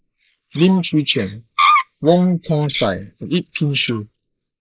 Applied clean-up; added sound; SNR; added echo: neural mask model Resemble Enhance denoiser.